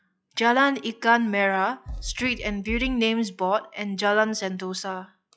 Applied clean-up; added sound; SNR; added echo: classical method log-MMSE.